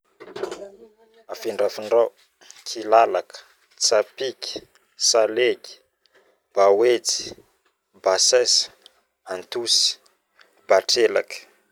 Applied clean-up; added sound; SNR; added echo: none; none; none; none.